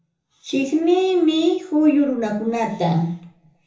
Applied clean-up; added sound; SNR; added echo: none; none; none; reverberation time 0.6 s.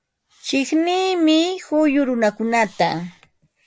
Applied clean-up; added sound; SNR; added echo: none; none; none; none.